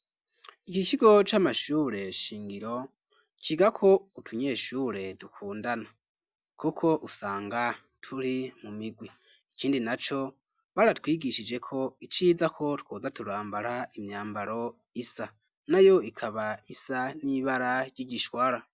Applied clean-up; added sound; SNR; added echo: none; none; none; none.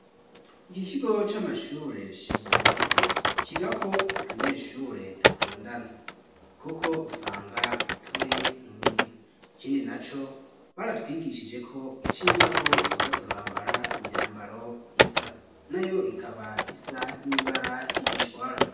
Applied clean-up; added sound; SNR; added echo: none; Typing; -5 dB; reverberation time 0.8 s.